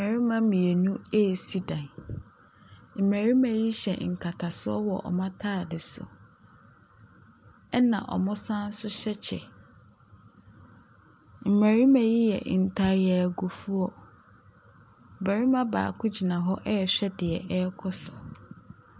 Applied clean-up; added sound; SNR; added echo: none; none; none; none.